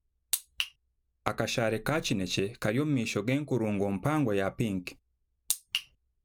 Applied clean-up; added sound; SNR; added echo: none; none; none; none.